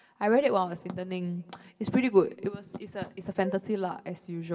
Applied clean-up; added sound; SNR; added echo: none; Wind instrument, woodwind instrument; 16 dB; reverberation time 0.5 s.